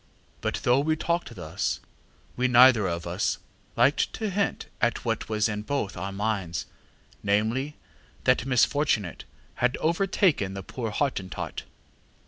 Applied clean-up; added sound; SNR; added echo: none; none; none; none.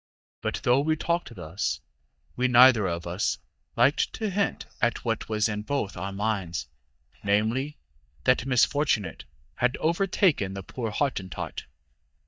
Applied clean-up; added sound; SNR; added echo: neural mask model DeepFilterNet 3.